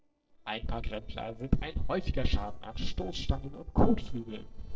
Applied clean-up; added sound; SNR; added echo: neural separator model SepFormer DNS4.